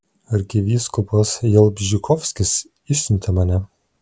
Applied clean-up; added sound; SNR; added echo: none; none; none; none.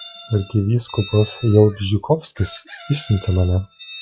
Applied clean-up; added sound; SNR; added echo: classical method log-MMSE.